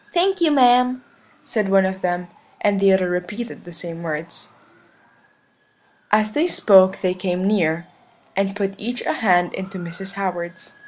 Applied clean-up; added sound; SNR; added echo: none; none; none; none.